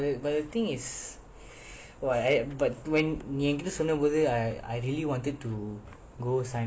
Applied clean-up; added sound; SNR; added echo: none; none; none; none.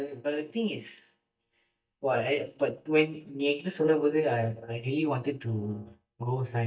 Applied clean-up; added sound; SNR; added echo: neural mask model DeepFilterNet 3.